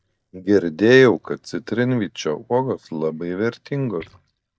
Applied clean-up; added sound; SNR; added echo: neural mask model DeepFilterNet 3.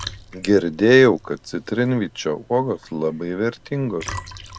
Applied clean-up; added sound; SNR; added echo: none; Liquid; 18 dB; none.